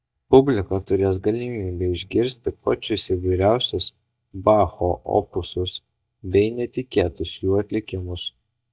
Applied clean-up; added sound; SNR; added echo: neural mask model DeepFilterNet 3.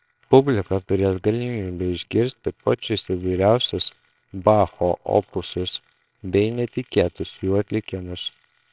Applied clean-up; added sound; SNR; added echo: neural separator model SepFormer WHAMR!.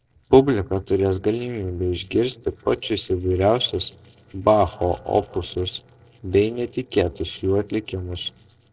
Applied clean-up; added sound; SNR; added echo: neural separator model SepFormer DNS4.